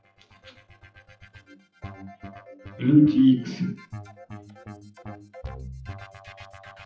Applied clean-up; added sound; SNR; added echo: classical method WPE with log-MMSE.